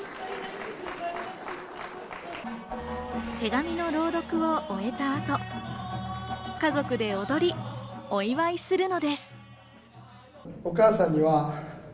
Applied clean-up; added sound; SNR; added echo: none; none; none; none.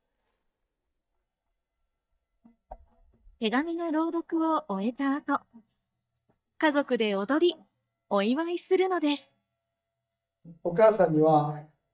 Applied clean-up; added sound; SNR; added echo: neural mask model DeepFilterNet 3.